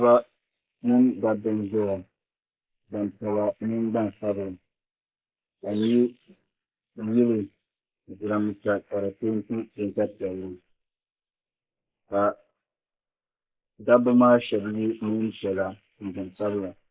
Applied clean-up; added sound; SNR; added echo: neural mask model Resemble Enhance denoiser.